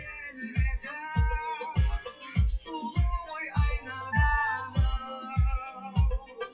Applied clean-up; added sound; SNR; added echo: classical method WPE with log-MMSE.